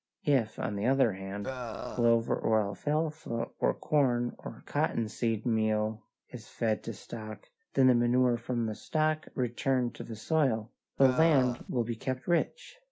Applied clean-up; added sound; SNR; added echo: none; Burping, eructation; 7 dB; none.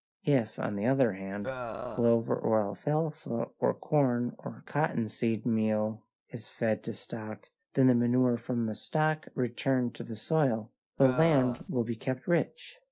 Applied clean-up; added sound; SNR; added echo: neural separator model SepFormer DNS4.